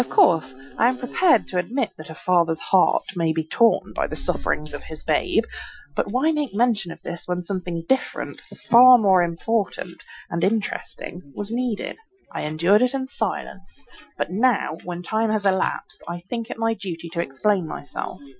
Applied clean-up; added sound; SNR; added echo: classical method Wiener filter.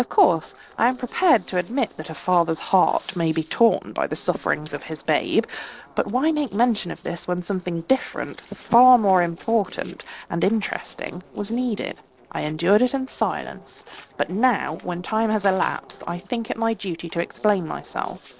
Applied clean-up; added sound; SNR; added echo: neural separator model SepFormer DNS4.